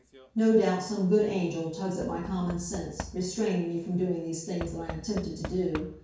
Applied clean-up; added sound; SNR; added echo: none; Knock / Wood; 15 dB; reverberation time 0.5 s.